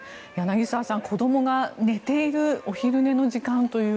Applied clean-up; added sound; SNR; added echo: none; none; none; none.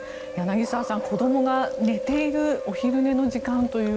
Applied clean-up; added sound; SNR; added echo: none; Chewing, mastication; 7 dB; none.